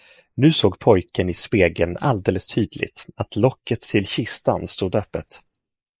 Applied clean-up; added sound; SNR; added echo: neural mask model Resemble Enhance denoiser.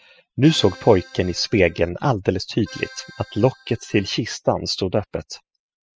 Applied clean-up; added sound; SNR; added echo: classical method spectral subtraction.